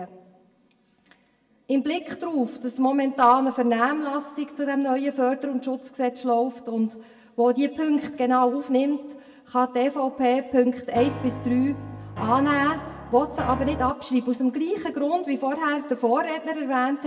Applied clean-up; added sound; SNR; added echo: none; Piano; 10 dB; reverberation time 1.0 s.